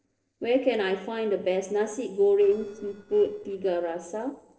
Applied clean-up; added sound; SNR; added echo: neural separator model SepFormer DNS4.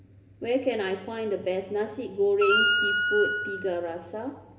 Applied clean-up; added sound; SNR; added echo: none; Wind instrument, woodwind instrument; -2 dB; reverberation time 2.4 s.